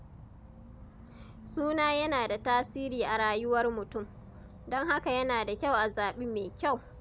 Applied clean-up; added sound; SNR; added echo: none; Insect / Frog; 17 dB; none.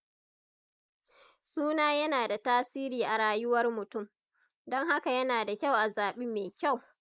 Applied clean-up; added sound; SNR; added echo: neural mask model Resemble Enhance denoiser.